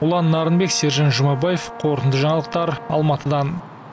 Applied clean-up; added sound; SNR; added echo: none; Brass instrument; 17 dB; none.